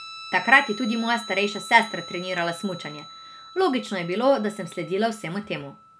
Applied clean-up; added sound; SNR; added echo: none; Guitar; 16 dB; none.